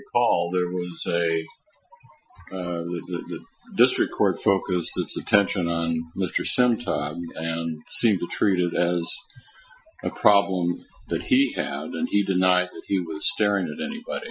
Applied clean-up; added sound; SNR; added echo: classical method Wiener filter.